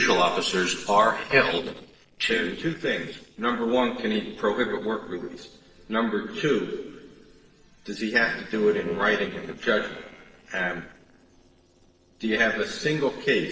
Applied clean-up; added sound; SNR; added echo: neural separator model SepFormer DNS4.